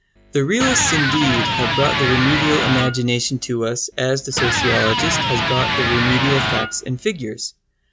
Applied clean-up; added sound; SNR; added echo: none; Electric guitar; 0 dB; none.